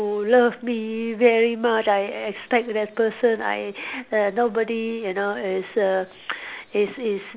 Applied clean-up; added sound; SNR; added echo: none; none; none; none.